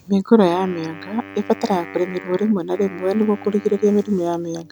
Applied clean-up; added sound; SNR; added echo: none; Wind instrument, woodwind instrument; 18 dB; none.